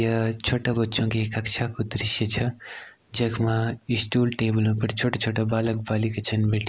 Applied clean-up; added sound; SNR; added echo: none; none; none; none.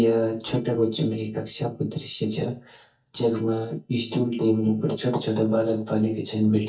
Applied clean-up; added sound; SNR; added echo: neural mask model DeepFilterNet 3.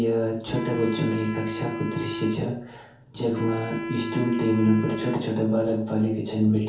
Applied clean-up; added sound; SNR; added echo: none; Wind instrument, woodwind instrument; 8 dB; reverberation time 0.6 s.